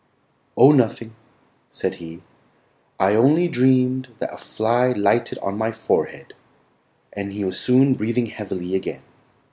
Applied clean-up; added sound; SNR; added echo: none; none; none; none.